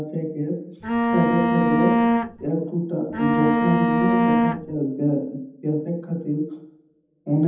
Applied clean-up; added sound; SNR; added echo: none; Bowed string instrument; -4 dB; reverberation time 0.8 s.